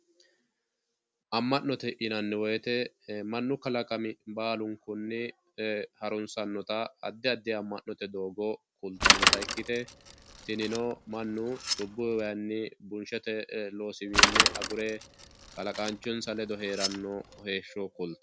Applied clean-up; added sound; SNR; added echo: none; Bicycle; -4 dB; none.